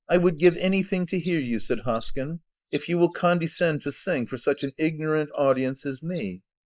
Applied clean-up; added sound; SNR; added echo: neural mask model Resemble Enhance denoiser.